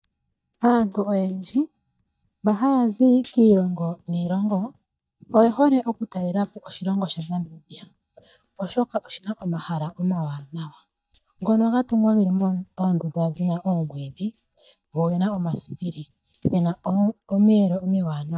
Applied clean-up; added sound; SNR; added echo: neural mask model DeepFilterNet 3.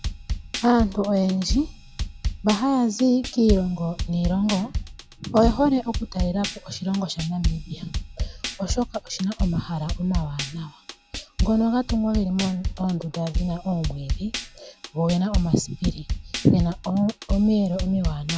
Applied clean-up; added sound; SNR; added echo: none; Drum kit; 6 dB; none.